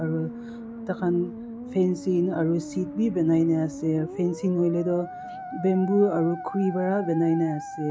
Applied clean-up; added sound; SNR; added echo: none; Musical instrument; 12 dB; none.